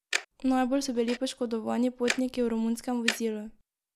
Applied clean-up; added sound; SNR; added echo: none; Tick-tock; 9 dB; none.